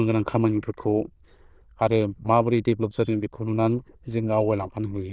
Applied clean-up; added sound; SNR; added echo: neural diffusion model UNIVERSE++.